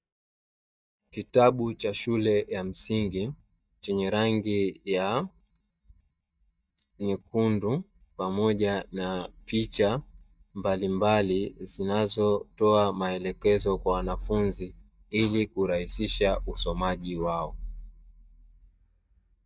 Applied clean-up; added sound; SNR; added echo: neural mask model DeepFilterNet 3.